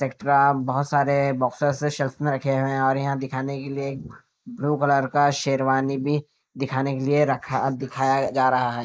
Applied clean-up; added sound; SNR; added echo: neural mask model Resemble Enhance denoiser.